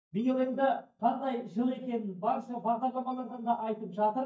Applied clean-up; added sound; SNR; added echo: neural mask model DeepFilterNet 3.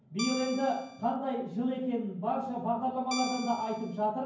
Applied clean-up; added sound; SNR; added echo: none; Guitar; 9 dB; reverberation time 0.9 s.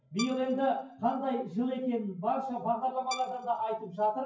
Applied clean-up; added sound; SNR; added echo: classical method WPE with log-MMSE.